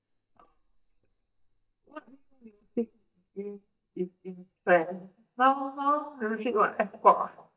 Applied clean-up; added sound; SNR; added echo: neural mask model DeepFilterNet 3.